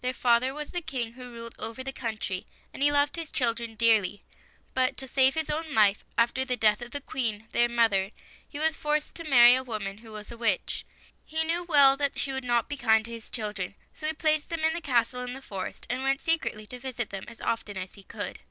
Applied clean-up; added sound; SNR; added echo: none; none; none; none.